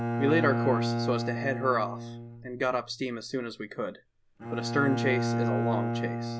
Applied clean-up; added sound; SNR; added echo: none; Bowed string instrument; 1 dB; none.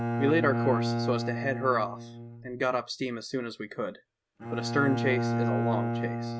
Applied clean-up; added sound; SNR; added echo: neural mask model RNNoise.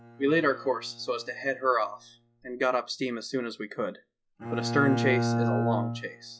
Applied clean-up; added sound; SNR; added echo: classical method log-MMSE.